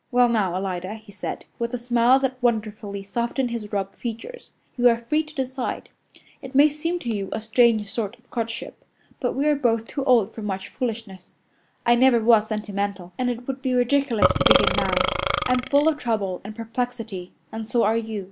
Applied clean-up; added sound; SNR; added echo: none; Burping, eructation; -1 dB; none.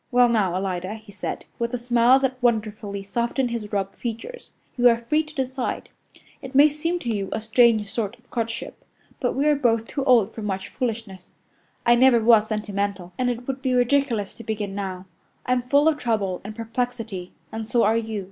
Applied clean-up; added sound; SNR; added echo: none; none; none; none.